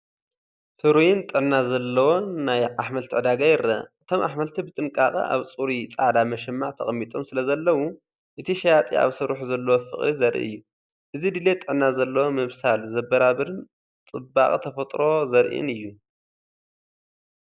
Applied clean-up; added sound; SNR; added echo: none; none; none; none.